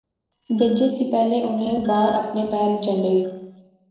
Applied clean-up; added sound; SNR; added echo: neural separator model SepFormer DNS4.